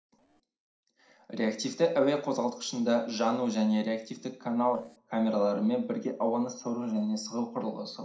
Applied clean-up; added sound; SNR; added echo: neural separator model SepFormer DNS4.